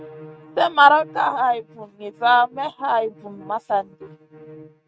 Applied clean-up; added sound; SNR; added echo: neural mask model RNNoise.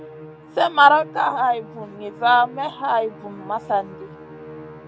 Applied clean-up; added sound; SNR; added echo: none; Musical instrument; 18 dB; none.